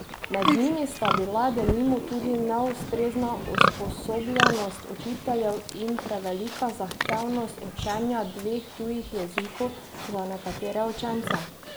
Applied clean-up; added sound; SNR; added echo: none; Livestock, farm animals, working animals; 2 dB; none.